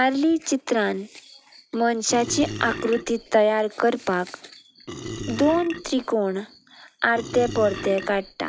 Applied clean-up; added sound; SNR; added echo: none; Burping, eructation; 10 dB; none.